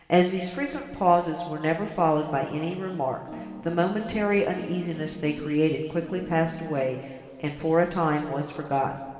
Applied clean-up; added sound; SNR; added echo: none; Guitar; 15 dB; reverberation time 2.1 s.